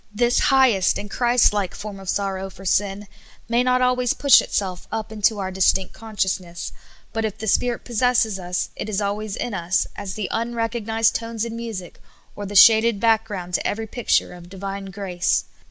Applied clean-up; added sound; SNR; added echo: none; none; none; none.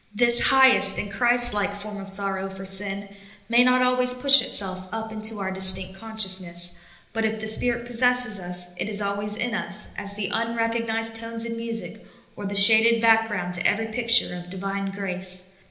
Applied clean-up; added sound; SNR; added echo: none; none; none; reverberation time 1.0 s.